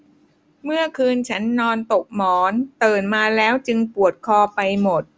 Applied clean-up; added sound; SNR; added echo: none; none; none; none.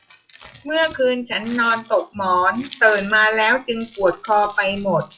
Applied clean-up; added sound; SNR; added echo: classical method WPE with log-MMSE.